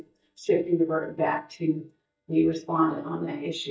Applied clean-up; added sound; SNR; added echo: neural mask model DeepFilterNet 3.